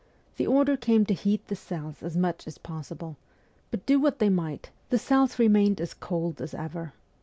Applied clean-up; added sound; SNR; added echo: none; none; none; none.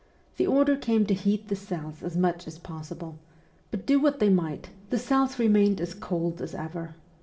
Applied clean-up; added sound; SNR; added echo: none; none; none; reverberation time 1.4 s.